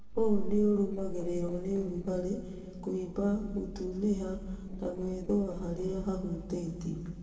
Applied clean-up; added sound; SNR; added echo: neural separator model SepFormer DNS4.